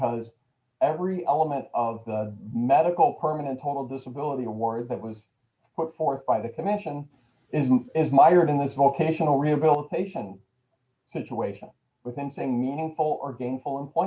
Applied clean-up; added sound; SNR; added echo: none; none; none; none.